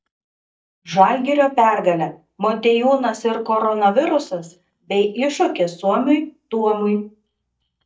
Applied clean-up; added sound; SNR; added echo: neural mask model DeepFilterNet 3.